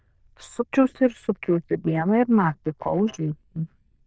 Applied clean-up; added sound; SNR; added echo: neural diffusion model UNIVERSE++.